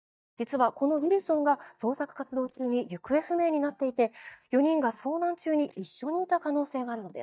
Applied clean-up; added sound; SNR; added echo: neural mask model DeepFilterNet 3.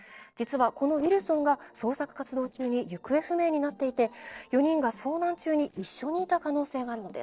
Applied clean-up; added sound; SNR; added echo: neural separator model SepFormer DNS4.